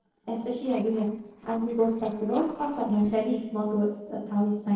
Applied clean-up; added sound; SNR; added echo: neural separator model SepFormer DNS4.